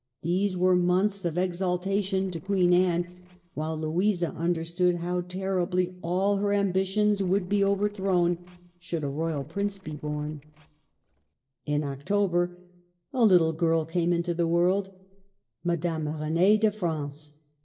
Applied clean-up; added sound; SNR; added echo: neural separator model SepFormer DNS4.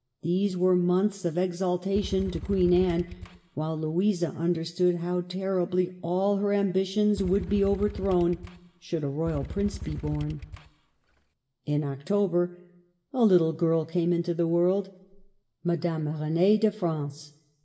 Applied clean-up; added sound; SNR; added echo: none; Motorcycle / Engine; 12 dB; reverberation time 0.7 s.